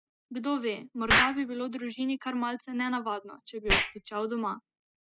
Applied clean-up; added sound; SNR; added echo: classical method spectral subtraction.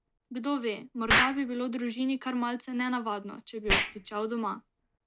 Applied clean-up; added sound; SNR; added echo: none; Explosion; 1 dB; none.